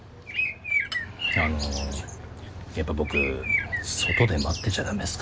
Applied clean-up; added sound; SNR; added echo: none; Bird; 0 dB; none.